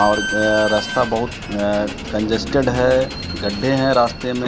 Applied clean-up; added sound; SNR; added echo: none; Squeak / Slam; 8 dB; none.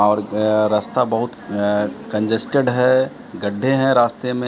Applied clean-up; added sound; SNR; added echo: none; none; none; none.